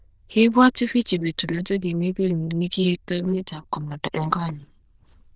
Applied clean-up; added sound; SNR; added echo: neural diffusion model UNIVERSE++.